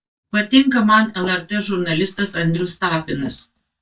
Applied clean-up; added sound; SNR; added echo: neural mask model DeepFilterNet 3.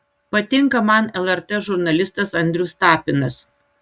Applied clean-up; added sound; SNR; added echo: none; none; none; none.